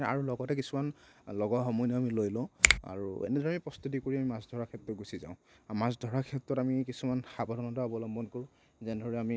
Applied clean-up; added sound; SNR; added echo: none; Finger snapping; -2 dB; none.